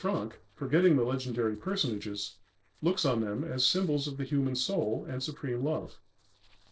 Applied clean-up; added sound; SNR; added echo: neural separator model SepFormer DNS4.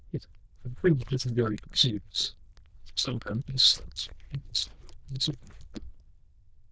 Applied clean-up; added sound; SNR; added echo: neural diffusion model UNIVERSE++.